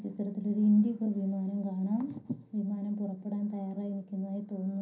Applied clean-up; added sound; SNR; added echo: none; none; none; reverberation time 0.3 s.